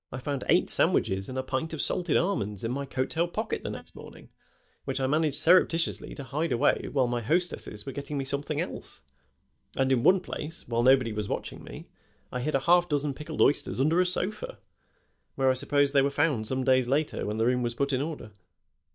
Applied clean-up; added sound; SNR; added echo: neural mask model DeepFilterNet 3.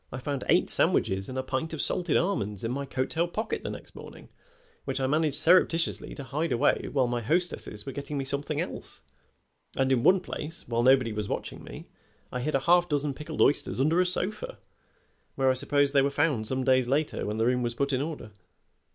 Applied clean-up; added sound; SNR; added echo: neural mask model Resemble Enhance denoiser.